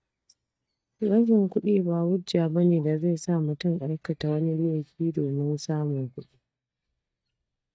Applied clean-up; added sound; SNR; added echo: neural mask model DeepFilterNet 3.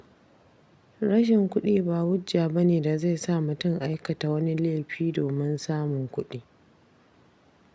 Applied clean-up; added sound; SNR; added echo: none; none; none; none.